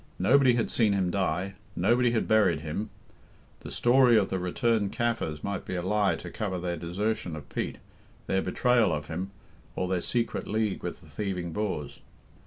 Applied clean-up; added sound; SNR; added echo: none; none; none; none.